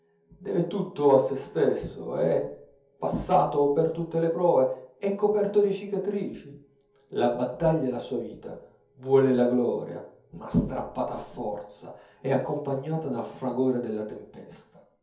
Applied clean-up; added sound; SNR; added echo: none; none; none; reverberation time 0.5 s.